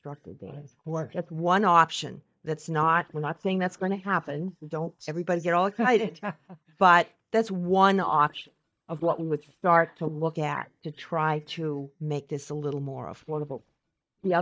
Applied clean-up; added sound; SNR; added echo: neural mask model DeepFilterNet 3.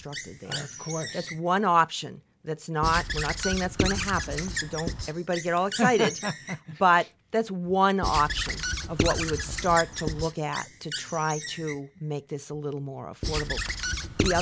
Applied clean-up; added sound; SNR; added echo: none; Squeak / Writing; 5 dB; none.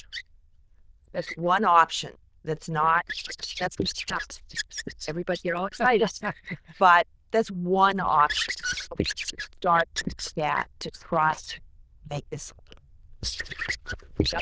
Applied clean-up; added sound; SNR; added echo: neural diffusion model UNIVERSE++.